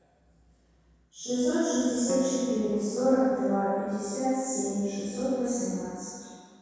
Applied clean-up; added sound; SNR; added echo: none; Piano; 16 dB; reverberation time 2.0 s.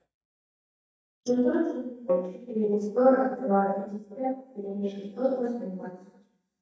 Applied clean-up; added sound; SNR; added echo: neural mask model DeepFilterNet 3.